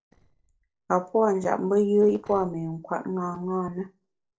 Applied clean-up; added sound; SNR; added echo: neural separator model SepFormer DNS4.